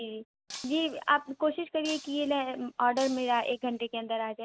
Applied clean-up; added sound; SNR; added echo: none; Shatter; 18 dB; none.